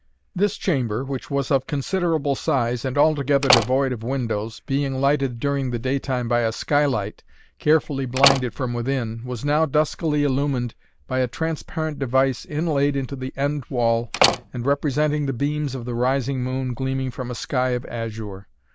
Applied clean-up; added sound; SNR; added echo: none; Slam; 2 dB; none.